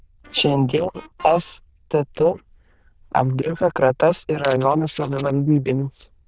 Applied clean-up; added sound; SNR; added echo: neural diffusion model UNIVERSE++.